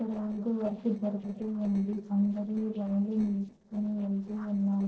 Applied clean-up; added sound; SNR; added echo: neural separator model SepFormer DNS4.